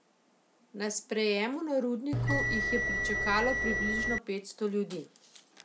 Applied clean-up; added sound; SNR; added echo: none; Bell; -3 dB; none.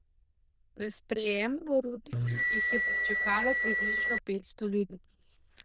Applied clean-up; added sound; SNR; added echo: neural diffusion model UNIVERSE++.